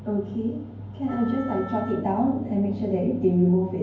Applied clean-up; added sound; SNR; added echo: none; Wind instrument, woodwind instrument; 18 dB; reverberation time 0.9 s.